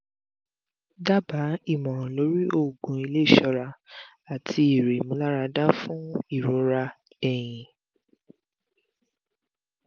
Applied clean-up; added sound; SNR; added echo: none; none; none; none.